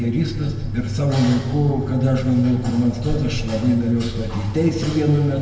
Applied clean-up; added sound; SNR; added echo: none; none; none; reverberation time 1.2 s.